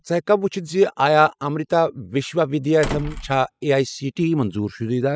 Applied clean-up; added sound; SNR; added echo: classical method spectral subtraction.